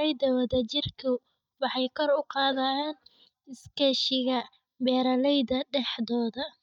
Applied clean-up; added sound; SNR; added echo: neural mask model DeepFilterNet 3.